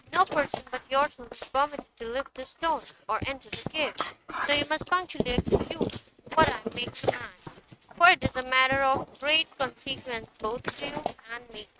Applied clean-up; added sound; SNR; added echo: neural mask model RNNoise.